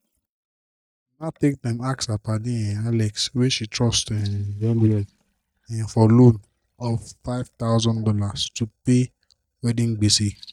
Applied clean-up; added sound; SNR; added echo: neural mask model DeepFilterNet 3.